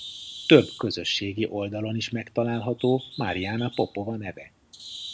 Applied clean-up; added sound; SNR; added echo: none; Bird; 18 dB; none.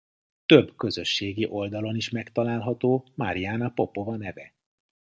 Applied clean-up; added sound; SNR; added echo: none; none; none; none.